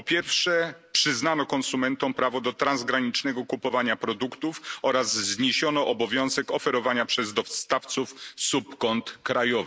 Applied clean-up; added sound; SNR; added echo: none; none; none; none.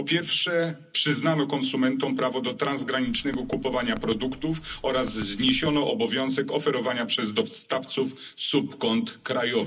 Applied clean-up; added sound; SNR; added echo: none; Typing; 15 dB; reverberation time 0.4 s.